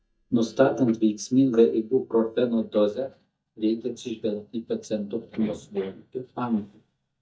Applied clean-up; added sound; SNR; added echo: neural mask model DeepFilterNet 3.